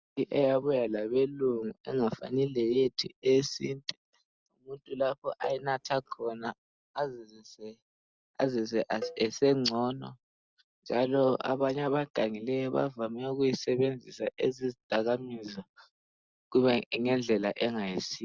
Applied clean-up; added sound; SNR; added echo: none; Cowbell; 15 dB; none.